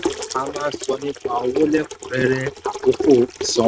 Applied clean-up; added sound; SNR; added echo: neural mask model RNNoise.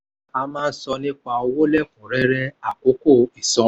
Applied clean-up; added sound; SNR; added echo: none; none; none; none.